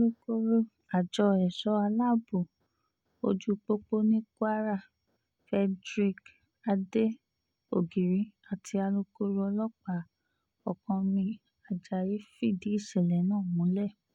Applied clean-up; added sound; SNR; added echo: none; none; none; none.